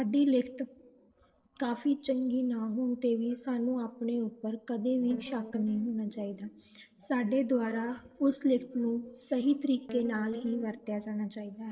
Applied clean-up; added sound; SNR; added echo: neural separator model SepFormer DNS4.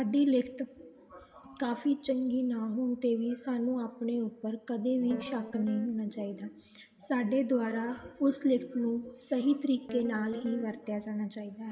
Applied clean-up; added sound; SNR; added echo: none; Guitar; 12 dB; reverberation time 1.3 s.